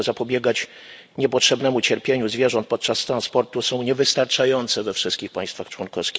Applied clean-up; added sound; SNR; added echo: none; none; none; none.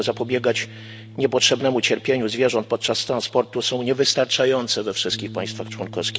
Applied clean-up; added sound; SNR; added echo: none; Bass guitar; 18 dB; none.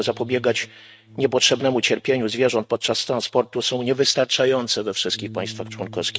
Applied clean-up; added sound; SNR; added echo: neural mask model RNNoise.